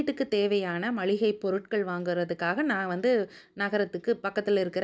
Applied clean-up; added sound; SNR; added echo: none; none; none; none.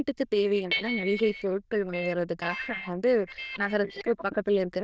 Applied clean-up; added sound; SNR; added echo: neural diffusion model UNIVERSE++.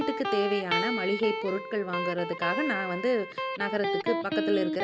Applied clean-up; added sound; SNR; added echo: none; Electric guitar; 2 dB; none.